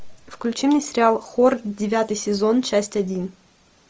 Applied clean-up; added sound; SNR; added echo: none; none; none; none.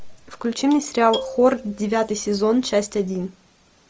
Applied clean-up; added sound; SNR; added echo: none; Marimba, xylophone; 14 dB; none.